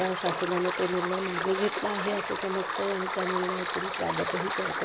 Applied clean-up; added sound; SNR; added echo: none; Stream; 0 dB; none.